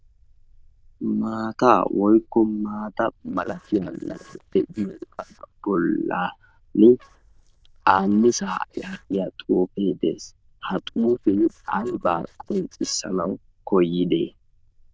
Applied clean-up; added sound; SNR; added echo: neural diffusion model UNIVERSE++.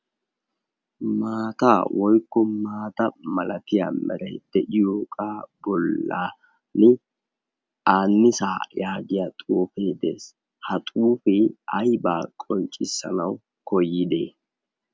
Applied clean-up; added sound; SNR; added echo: none; none; none; none.